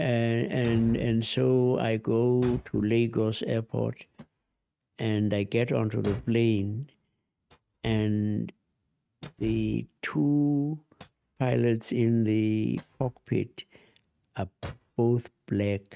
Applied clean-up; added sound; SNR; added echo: neural mask model RNNoise.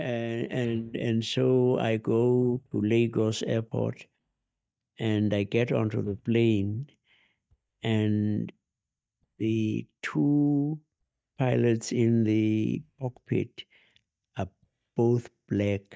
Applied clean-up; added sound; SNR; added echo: neural mask model DeepFilterNet 3.